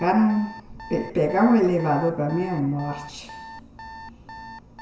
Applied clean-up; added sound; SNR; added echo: none; Alarm; 18 dB; reverberation time 0.9 s.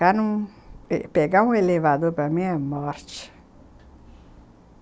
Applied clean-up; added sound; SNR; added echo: none; none; none; none.